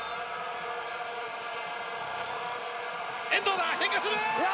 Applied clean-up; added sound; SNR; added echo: none; Breathing; 14 dB; none.